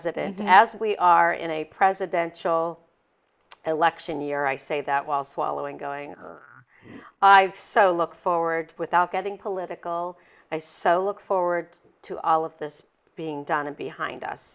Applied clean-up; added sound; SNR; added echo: neural mask model Resemble Enhance denoiser.